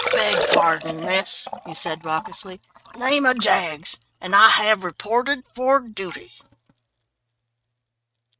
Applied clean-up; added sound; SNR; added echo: neural mask model RNNoise.